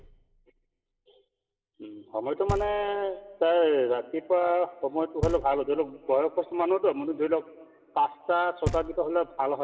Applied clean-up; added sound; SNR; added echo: none; Knock; 13 dB; reverberation time 2.4 s.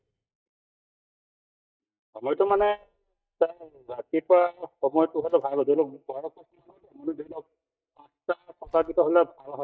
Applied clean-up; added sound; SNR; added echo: neural mask model DeepFilterNet 3.